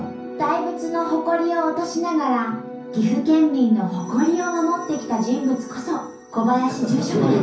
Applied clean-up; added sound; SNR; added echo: none; none; none; reverberation time 0.6 s.